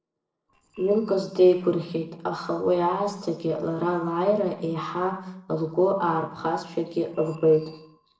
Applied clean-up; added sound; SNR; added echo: neural separator model SepFormer DNS4.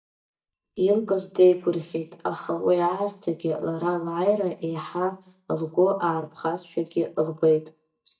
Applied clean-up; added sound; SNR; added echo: neural mask model DeepFilterNet 3.